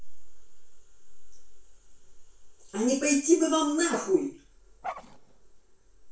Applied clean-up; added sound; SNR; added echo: none; Dog; 12 dB; reverberation time 0.3 s.